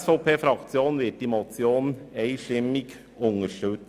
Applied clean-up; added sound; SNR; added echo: none; none; none; none.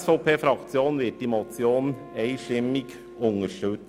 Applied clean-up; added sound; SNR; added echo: none; Wind instrument, woodwind instrument; 19 dB; none.